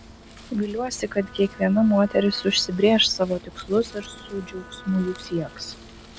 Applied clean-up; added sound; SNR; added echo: none; Wind + Wind instrument, woodwind instrument; 19 dB; none.